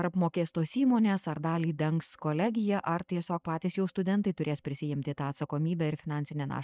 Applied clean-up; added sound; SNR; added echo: neural mask model DeepFilterNet 3.